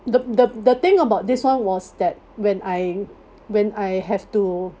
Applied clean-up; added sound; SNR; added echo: none; none; none; none.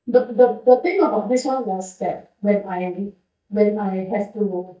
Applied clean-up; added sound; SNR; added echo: neural mask model DeepFilterNet 3.